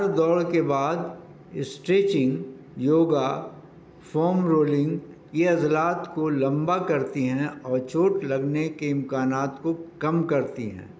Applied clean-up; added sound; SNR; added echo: none; none; none; none.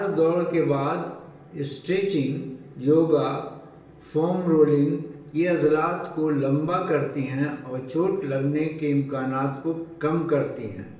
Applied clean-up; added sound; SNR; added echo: none; none; none; reverberation time 0.8 s.